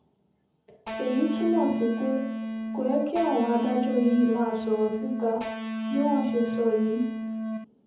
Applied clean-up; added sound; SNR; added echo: none; Electric guitar; 3 dB; reverberation time 0.7 s.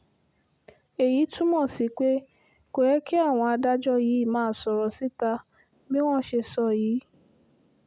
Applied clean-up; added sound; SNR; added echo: none; none; none; none.